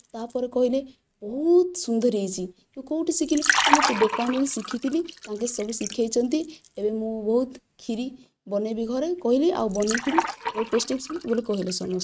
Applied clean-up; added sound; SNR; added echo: neural mask model RNNoise.